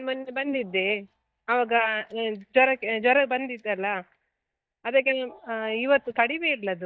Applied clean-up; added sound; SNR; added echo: neural mask model DeepFilterNet 3.